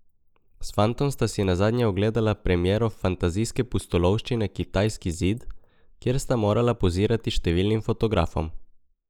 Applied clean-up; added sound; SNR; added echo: neural mask model Resemble Enhance denoiser.